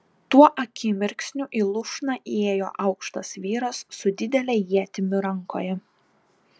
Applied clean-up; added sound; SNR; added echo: none; none; none; none.